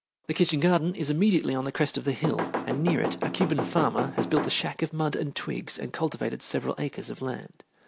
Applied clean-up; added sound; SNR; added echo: none; Knock / Wood; 3 dB; none.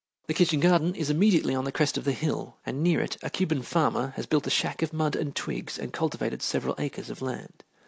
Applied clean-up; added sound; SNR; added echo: none; none; none; none.